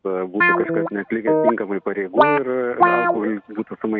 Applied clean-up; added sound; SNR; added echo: none; Guitar; -3 dB; none.